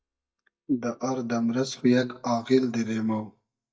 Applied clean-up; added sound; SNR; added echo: neural mask model DeepFilterNet 3.